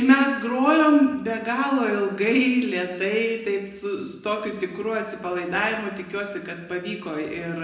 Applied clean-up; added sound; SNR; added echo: none; none; none; reverberation time 0.9 s.